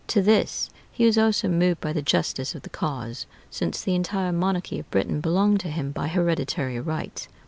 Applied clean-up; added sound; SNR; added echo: none; none; none; none.